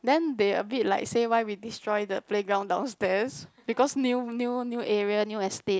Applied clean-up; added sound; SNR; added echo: none; none; none; none.